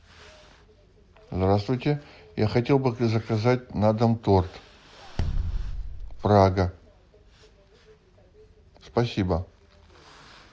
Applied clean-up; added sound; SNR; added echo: none; Bass drum; 3 dB; none.